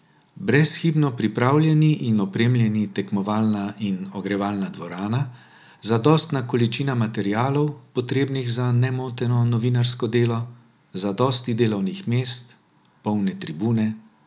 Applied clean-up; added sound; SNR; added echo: none; none; none; none.